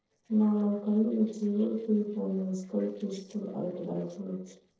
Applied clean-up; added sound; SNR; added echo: neural separator model SepFormer DNS4.